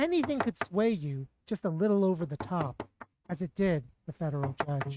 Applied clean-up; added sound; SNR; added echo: neural mask model RNNoise.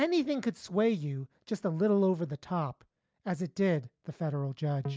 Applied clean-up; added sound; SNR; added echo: none; none; none; none.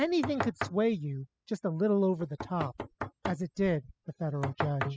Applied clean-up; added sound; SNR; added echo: classical method spectral subtraction.